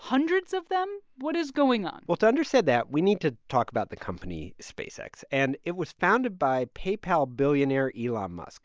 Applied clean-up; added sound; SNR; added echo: none; none; none; none.